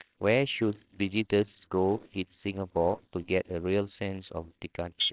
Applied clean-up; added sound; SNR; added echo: neural separator model SepFormer WHAMR!.